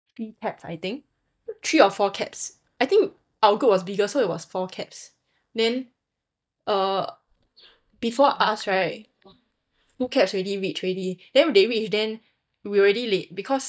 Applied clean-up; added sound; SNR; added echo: neural mask model DeepFilterNet 3.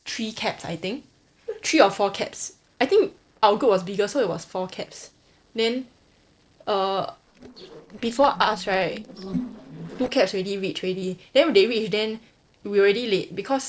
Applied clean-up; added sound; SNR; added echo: neural separator model SepFormer DNS4.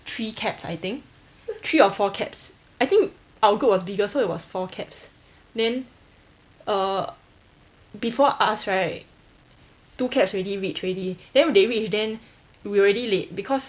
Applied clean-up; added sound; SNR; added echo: none; none; none; none.